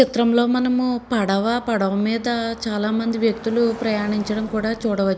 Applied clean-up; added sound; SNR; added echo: none; Car passing by; 20 dB; none.